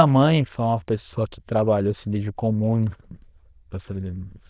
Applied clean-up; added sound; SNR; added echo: neural diffusion model UNIVERSE++.